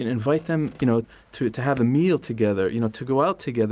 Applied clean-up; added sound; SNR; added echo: none; none; none; none.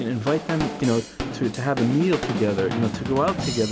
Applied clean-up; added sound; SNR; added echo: none; Drum / Drum kit; 6 dB; none.